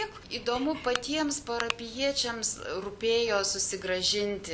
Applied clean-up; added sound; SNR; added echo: none; none; none; none.